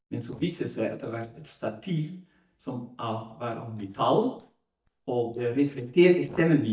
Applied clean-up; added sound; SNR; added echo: neural mask model DeepFilterNet 3.